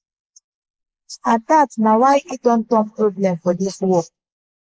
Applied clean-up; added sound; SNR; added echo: neural mask model Resemble Enhance denoiser.